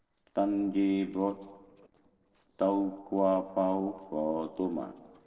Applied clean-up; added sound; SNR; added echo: neural separator model SepFormer DNS4.